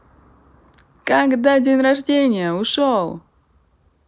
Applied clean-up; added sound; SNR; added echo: none; none; none; none.